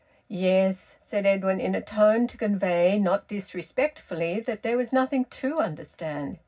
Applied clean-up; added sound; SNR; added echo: none; none; none; reverberation time 0.4 s.